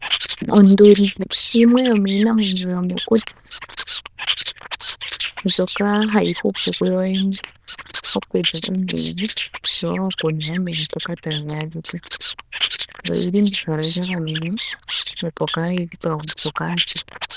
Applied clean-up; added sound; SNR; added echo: neural diffusion model UNIVERSE++.